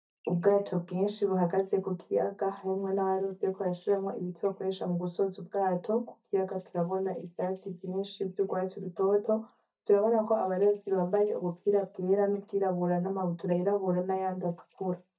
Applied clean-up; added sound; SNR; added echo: neural mask model DeepFilterNet 3.